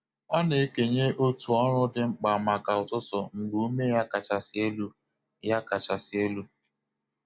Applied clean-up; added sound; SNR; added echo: none; none; none; none.